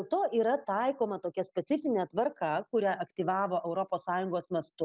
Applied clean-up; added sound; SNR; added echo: none; none; none; none.